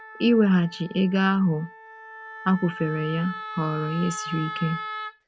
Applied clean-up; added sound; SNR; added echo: none; Wind instrument, woodwind instrument; 12 dB; none.